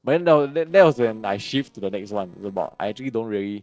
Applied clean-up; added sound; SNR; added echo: neural separator model SepFormer DNS4.